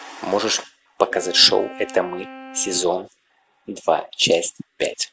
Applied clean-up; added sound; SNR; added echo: none; Wind instrument, woodwind instrument; 17 dB; none.